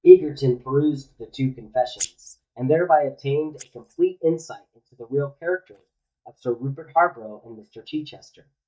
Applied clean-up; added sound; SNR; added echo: neural mask model DeepFilterNet 3.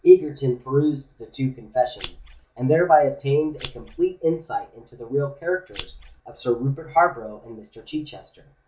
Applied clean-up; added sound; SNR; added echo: none; Scissors; 6 dB; reverberation time 0.2 s.